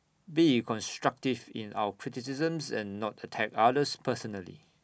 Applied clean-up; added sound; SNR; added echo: none; none; none; none.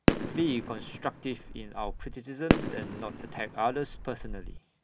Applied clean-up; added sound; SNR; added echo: none; Fireworks; -3 dB; none.